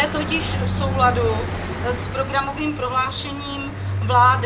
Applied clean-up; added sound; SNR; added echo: none; Car passing by; 3 dB; reverberation time 0.2 s.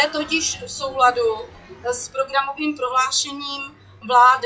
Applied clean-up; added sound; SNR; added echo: classical method WPE with log-MMSE.